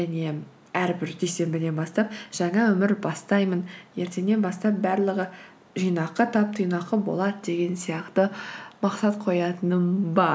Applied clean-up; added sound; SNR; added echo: none; none; none; none.